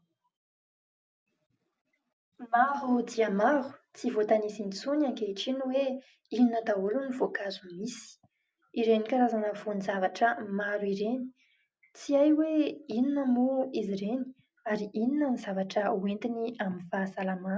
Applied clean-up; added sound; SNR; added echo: none; none; none; none.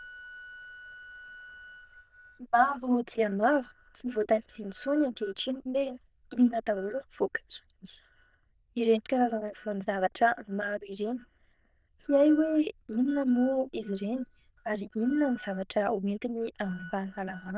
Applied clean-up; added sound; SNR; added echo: neural diffusion model UNIVERSE++.